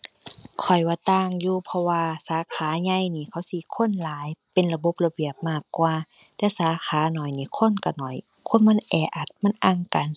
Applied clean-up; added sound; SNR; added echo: none; none; none; none.